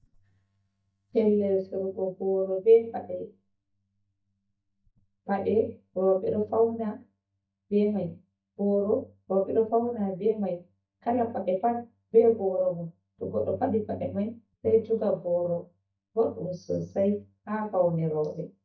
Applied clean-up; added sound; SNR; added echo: neural mask model DeepFilterNet 3.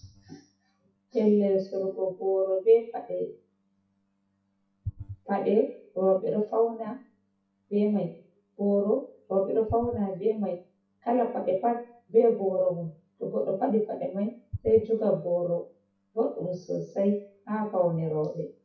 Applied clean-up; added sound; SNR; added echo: classical method WPE with log-MMSE.